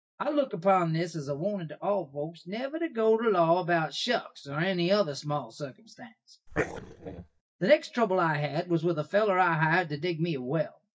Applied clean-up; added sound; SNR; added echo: neural mask model DeepFilterNet 3.